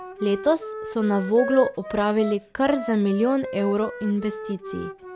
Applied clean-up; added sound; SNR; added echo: none; Wind instrument, woodwind instrument; 11 dB; none.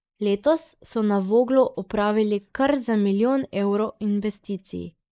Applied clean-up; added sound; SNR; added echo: neural mask model Resemble Enhance denoiser.